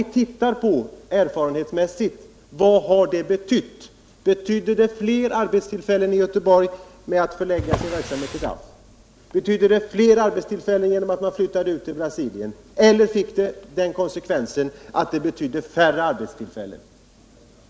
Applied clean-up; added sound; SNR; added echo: none; Drawer open or close; 9 dB; none.